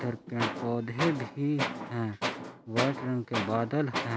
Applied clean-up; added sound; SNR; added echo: none; Tools; 4 dB; none.